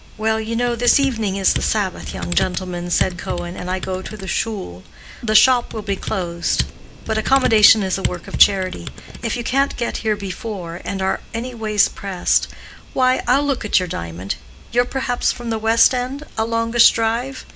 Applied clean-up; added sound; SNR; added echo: none; Computer keyboard; 8 dB; none.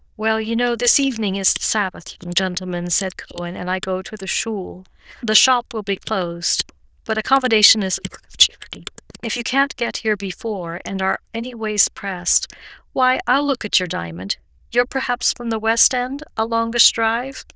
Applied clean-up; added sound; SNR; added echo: neural diffusion model UNIVERSE++.